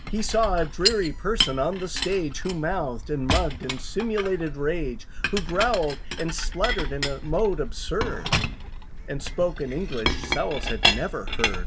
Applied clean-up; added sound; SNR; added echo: none; Gull, seagull + Chink, clink; 0 dB; none.